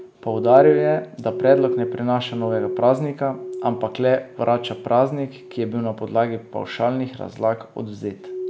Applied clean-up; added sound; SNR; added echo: none; Glass; 8 dB; none.